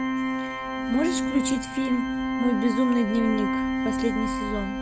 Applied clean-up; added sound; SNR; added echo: none; Organ; 0 dB; none.